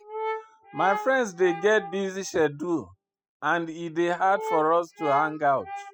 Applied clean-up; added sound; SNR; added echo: classical method spectral subtraction.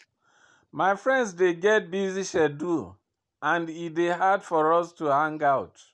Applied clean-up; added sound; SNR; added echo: none; none; none; none.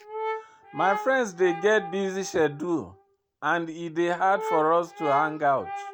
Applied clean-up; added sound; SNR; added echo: none; Brass instrument; 10 dB; none.